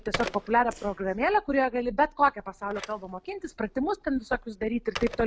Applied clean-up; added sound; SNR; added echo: none; Telephone; 14 dB; none.